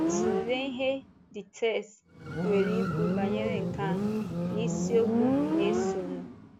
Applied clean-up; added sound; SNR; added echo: none; Motorcycle; -2 dB; none.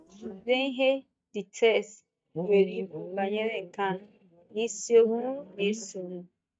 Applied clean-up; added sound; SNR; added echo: neural mask model DeepFilterNet 3.